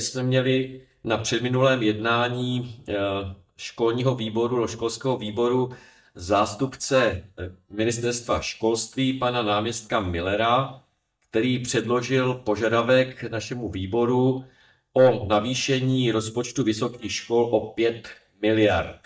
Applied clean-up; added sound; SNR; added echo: neural mask model DeepFilterNet 3.